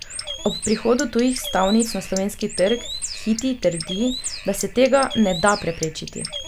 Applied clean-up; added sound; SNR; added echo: none; Bird; 10 dB; none.